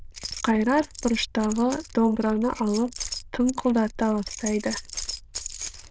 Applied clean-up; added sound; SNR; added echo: neural diffusion model UNIVERSE++.